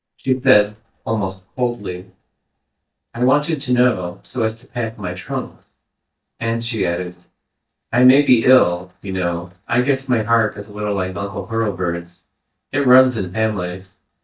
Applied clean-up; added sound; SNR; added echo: neural mask model DeepFilterNet 3.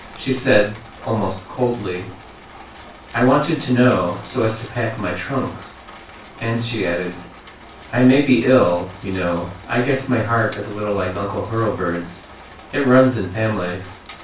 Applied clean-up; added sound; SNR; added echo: none; Rain; 19 dB; reverberation time 0.3 s.